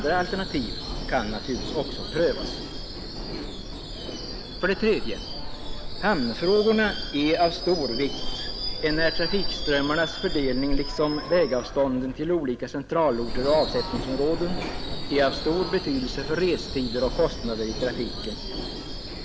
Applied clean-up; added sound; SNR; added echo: none; Screech / Subway, metro, underground; 5 dB; none.